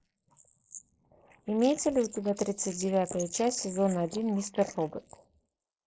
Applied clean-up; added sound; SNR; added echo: neural mask model Resemble Enhance denoiser.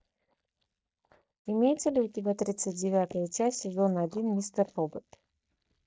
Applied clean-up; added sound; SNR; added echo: neural mask model DeepFilterNet 3.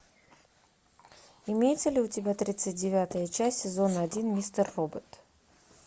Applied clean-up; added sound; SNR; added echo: none; none; none; none.